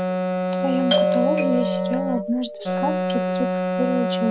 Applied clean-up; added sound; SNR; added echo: none; Doorbell + Wind instrument, woodwind instrument; -4 dB; none.